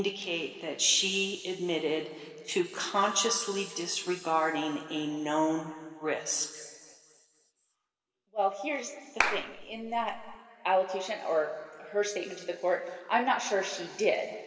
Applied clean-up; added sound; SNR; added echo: none; Clapping; 2 dB; reverberation time 2.3 s.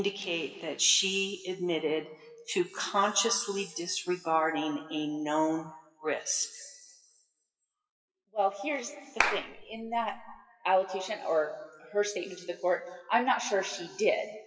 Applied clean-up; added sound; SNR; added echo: classical method WPE with log-MMSE.